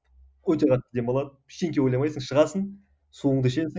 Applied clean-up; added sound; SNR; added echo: none; none; none; none.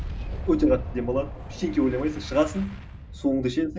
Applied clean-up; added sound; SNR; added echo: none; Boom; 9 dB; reverberation time 0.2 s.